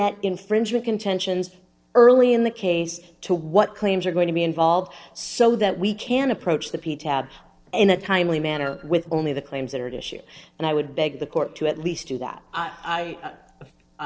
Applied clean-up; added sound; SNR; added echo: neural separator model SepFormer DNS4.